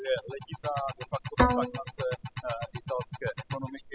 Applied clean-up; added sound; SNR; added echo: classical method spectral subtraction.